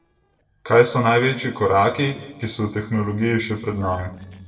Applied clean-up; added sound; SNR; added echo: neural separator model SepFormer DNS4.